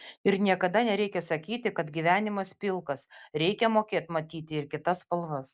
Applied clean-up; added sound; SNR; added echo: none; none; none; none.